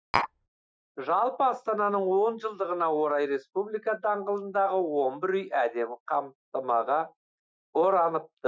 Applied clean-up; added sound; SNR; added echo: classical method Wiener filter.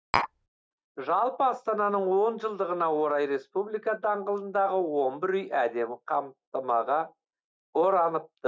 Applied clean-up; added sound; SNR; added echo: none; Tap; 0 dB; none.